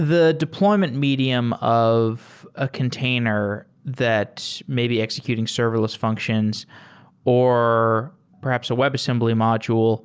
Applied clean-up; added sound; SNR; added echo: none; none; none; none.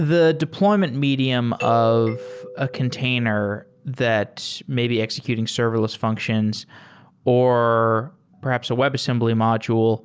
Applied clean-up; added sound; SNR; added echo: none; Doorbell; 14 dB; none.